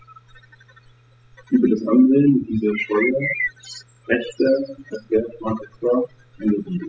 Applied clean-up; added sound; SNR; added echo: classical method spectral subtraction.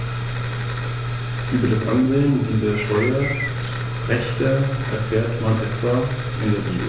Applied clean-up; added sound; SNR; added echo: none; Bird; 13 dB; none.